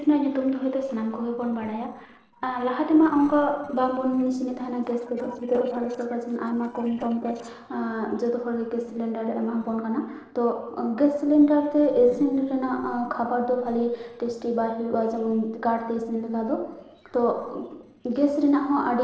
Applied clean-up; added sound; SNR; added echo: neural separator model SepFormer DNS4.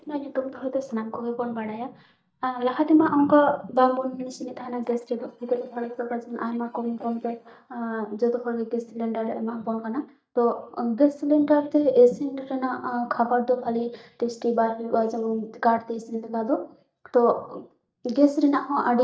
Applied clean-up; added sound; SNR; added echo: neural mask model DeepFilterNet 3.